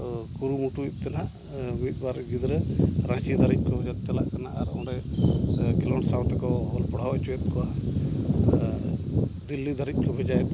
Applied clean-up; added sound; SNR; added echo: none; none; none; none.